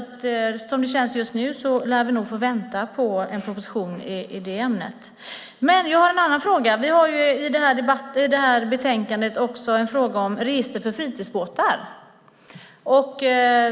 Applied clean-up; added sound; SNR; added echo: none; none; none; none.